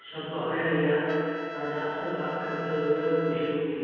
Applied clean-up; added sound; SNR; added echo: none; Trumpet; 12 dB; reverberation time 2.1 s.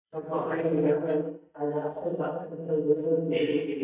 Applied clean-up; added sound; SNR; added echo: neural mask model DeepFilterNet 3.